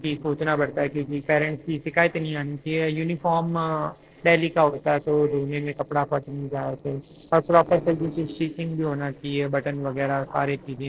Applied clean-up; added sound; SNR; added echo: neural separator model SepFormer DNS4.